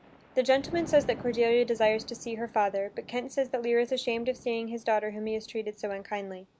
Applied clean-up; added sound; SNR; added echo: none; Thunder; 19 dB; none.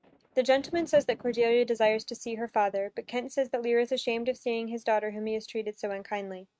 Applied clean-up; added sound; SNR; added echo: neural mask model RNNoise.